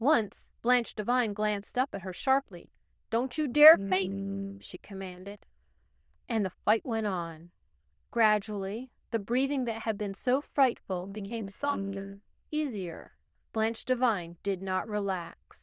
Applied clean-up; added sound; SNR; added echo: neural diffusion model UNIVERSE++.